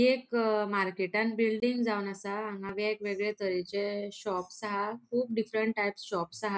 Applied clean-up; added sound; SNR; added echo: none; none; none; none.